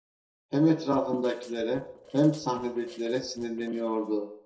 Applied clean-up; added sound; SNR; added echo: neural separator model SepFormer DNS4.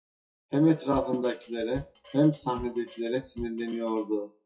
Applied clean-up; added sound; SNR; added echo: classical method WPE with log-MMSE.